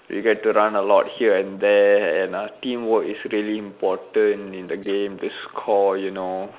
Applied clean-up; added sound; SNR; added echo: neural mask model Resemble Enhance denoiser.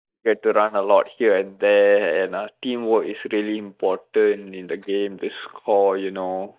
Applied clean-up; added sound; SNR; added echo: neural mask model DeepFilterNet 3.